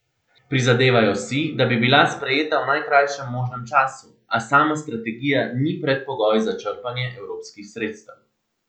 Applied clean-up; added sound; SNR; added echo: none; none; none; none.